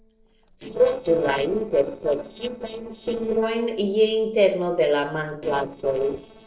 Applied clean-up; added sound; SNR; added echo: neural separator model SepFormer DNS4.